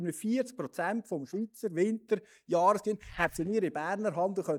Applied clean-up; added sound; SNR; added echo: neural mask model DeepFilterNet 3.